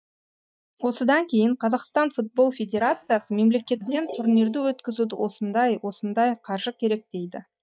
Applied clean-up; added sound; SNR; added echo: neural mask model DeepFilterNet 3.